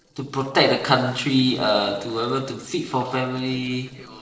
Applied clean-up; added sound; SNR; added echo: neural separator model SepFormer DNS4.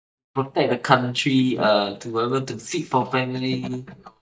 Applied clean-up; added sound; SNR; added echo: neural mask model DeepFilterNet 3.